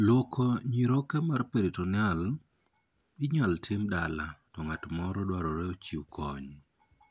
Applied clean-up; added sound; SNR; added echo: none; none; none; none.